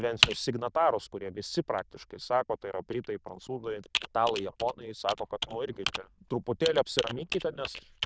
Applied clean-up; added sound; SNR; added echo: neural diffusion model UNIVERSE++.